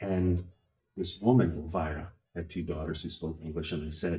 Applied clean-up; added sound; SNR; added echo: neural mask model DeepFilterNet 3.